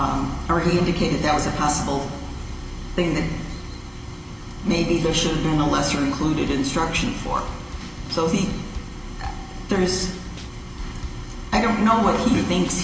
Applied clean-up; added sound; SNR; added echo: none; Drum kit; 14 dB; reverberation time 1.3 s.